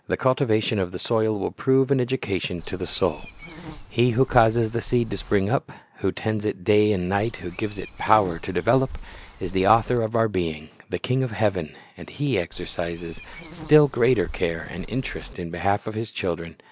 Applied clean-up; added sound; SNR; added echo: none; Walk, footsteps / Insect; 15 dB; none.